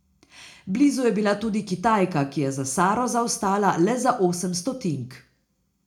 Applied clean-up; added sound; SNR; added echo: none; none; none; reverberation time 0.4 s.